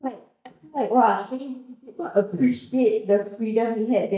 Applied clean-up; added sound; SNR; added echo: neural mask model DeepFilterNet 3.